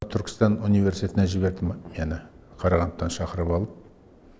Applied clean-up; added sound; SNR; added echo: none; Strum; 20 dB; none.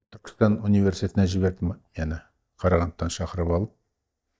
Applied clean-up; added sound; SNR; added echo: neural mask model DeepFilterNet 3.